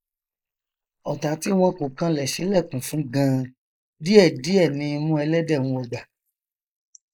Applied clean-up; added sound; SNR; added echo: neural mask model Resemble Enhance denoiser.